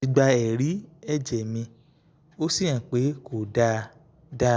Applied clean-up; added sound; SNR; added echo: none; none; none; none.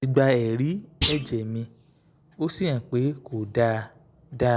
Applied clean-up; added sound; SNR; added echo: none; Thump, thud; 6 dB; none.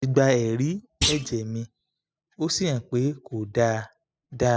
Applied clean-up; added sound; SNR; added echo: classical method spectral subtraction.